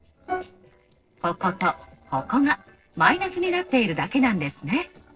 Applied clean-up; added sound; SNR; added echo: neural separator model SepFormer DNS4.